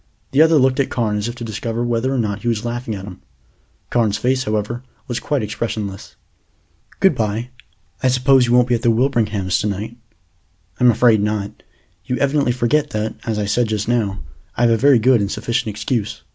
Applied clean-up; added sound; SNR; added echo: none; none; none; none.